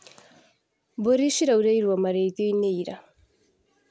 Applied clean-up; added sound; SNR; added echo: none; none; none; none.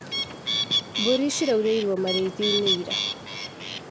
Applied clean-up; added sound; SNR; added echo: none; Bird; 2 dB; none.